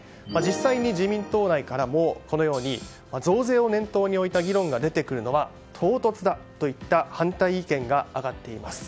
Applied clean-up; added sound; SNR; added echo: none; Hi-hat; 19 dB; none.